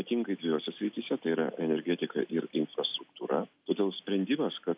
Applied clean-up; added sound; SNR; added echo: none; none; none; none.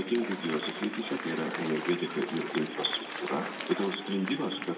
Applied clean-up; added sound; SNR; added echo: none; Applause; 7 dB; reverberation time 1.7 s.